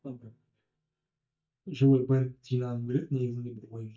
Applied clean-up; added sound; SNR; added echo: neural mask model DeepFilterNet 3.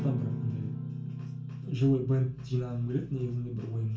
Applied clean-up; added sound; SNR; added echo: none; Guitar; 6 dB; reverberation time 0.3 s.